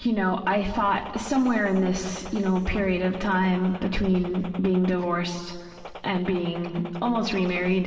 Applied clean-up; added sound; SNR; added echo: none; Gunshot, gunfire; 17 dB; reverberation time 2.1 s.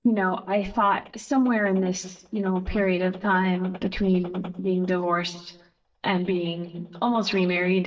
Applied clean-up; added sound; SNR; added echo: neural mask model DeepFilterNet 3.